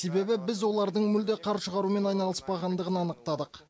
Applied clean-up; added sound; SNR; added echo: none; none; none; none.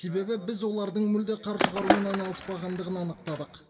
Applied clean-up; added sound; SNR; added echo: none; Skateboard; 0 dB; reverberation time 1.1 s.